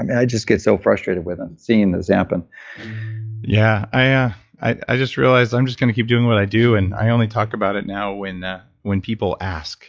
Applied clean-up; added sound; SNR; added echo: classical method log-MMSE.